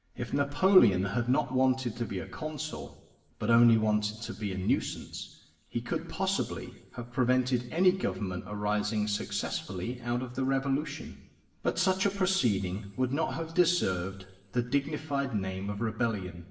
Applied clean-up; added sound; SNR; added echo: none; none; none; reverberation time 0.9 s.